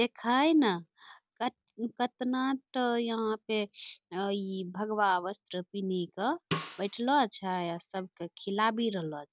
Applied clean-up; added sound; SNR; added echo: none; Snare drum; 9 dB; none.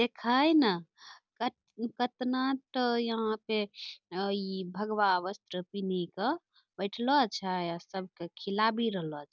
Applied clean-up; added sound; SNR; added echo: none; none; none; none.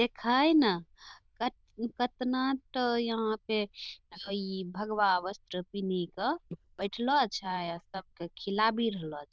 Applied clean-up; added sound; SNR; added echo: neural diffusion model UNIVERSE++.